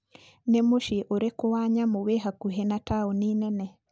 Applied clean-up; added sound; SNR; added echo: none; none; none; none.